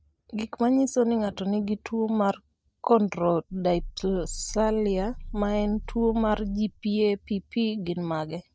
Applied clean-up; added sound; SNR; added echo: neural mask model DeepFilterNet 3.